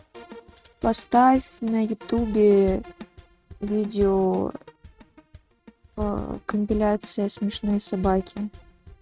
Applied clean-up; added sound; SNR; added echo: neural mask model RNNoise.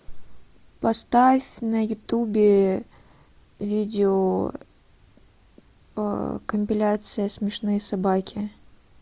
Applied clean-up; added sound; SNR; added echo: none; none; none; none.